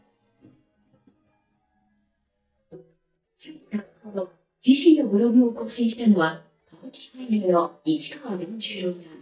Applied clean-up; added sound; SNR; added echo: neural mask model DeepFilterNet 3.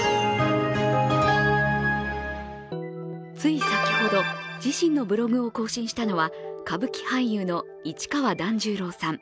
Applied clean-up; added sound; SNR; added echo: none; none; none; none.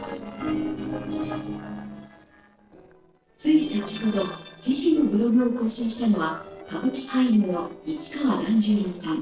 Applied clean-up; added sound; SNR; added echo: neural separator model SepFormer DNS4.